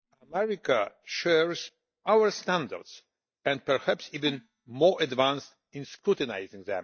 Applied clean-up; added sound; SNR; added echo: neural mask model DeepFilterNet 3.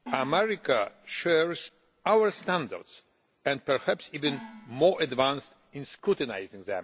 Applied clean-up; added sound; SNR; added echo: none; Gong; 19 dB; none.